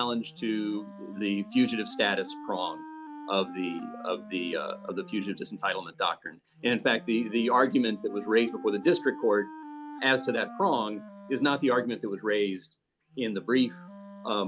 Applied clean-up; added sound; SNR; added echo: none; Wind instrument, woodwind instrument; 15 dB; none.